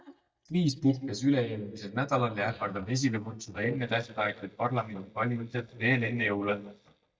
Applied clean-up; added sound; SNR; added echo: neural mask model DeepFilterNet 3.